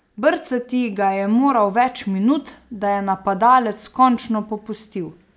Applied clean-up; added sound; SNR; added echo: none; none; none; none.